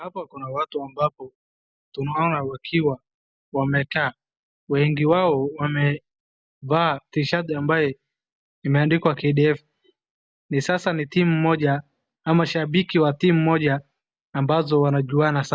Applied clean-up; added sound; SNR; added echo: none; none; none; none.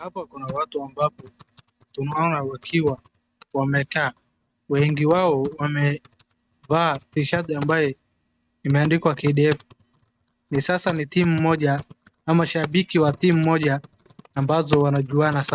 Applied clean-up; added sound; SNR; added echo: neural mask model RNNoise.